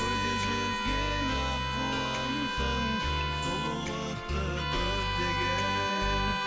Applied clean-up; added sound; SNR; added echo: none; Bowed string instrument; 1 dB; none.